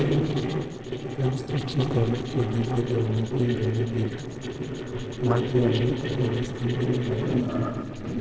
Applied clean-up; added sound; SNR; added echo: neural separator model SepFormer DNS4.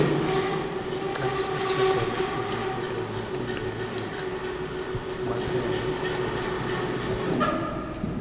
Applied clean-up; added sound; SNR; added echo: none; Mechanisms; -1 dB; none.